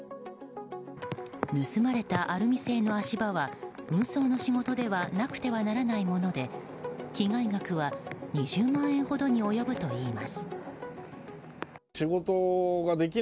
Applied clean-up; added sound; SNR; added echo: none; none; none; none.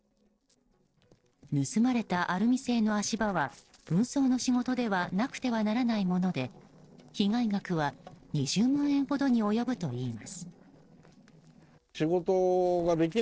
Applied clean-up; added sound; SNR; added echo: neural separator model SepFormer DNS4.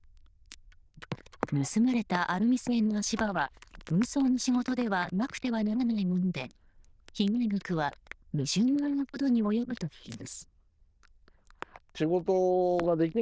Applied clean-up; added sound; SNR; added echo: neural diffusion model UNIVERSE++.